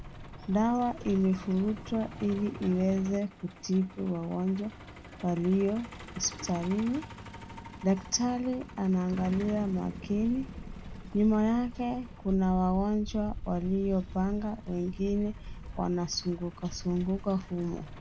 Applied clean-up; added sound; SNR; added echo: none; Truck; 12 dB; none.